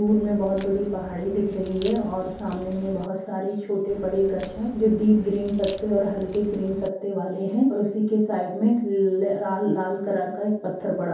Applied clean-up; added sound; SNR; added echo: none; Crack; 16 dB; reverberation time 0.6 s.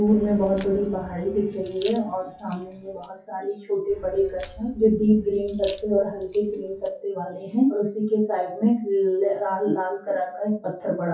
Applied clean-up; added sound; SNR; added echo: classical method WPE with log-MMSE.